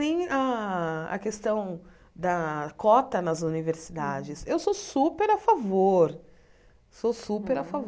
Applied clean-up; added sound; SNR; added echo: none; none; none; none.